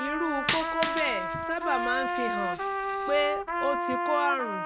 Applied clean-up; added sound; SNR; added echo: none; Trumpet + Coin (dropping); -1 dB; none.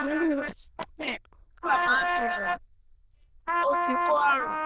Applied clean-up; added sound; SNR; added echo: neural diffusion model UNIVERSE++.